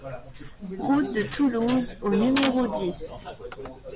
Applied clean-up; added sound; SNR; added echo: none; none; none; none.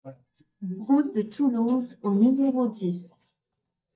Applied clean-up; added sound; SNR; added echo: neural mask model DeepFilterNet 3.